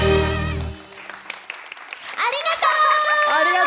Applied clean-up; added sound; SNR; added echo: none; none; none; none.